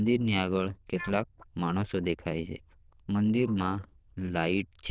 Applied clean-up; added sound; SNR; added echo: neural diffusion model UNIVERSE++.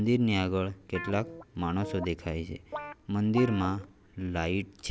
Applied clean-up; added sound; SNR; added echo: none; Guitar; 13 dB; none.